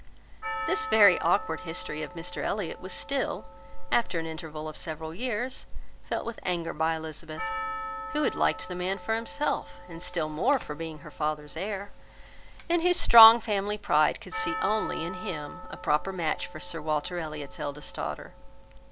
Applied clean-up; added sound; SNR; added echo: none; Percussion; 13 dB; none.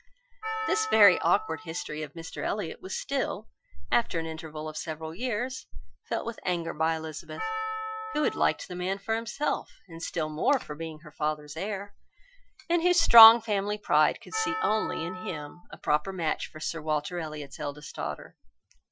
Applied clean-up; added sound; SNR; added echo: classical method Wiener filter.